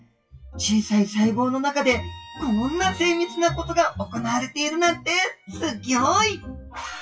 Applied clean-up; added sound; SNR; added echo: classical method WPE with log-MMSE.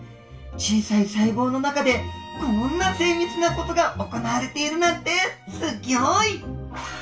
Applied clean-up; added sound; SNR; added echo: none; Bowed string instrument; 16 dB; reverberation time 0.3 s.